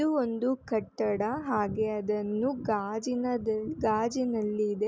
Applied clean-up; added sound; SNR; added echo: none; none; none; none.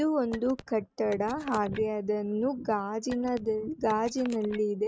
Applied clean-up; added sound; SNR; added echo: neural mask model RNNoise.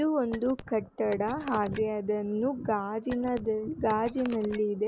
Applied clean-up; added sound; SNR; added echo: none; Telephone; 16 dB; none.